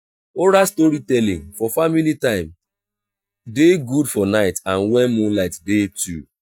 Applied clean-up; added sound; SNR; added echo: neural mask model DeepFilterNet 3.